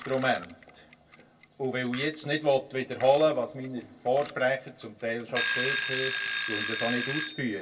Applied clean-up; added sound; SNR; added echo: none; Alarm / Clock; 3 dB; reverberation time 0.2 s.